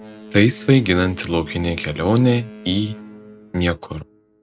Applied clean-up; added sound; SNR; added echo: none; Boat, Water vehicle; 18 dB; none.